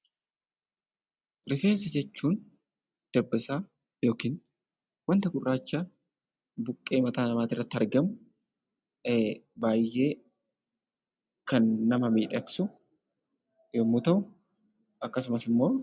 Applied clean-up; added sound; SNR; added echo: none; none; none; none.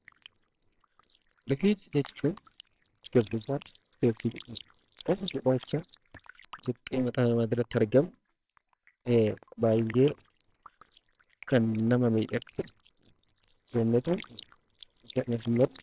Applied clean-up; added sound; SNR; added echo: neural separator model SepFormer WHAMR!.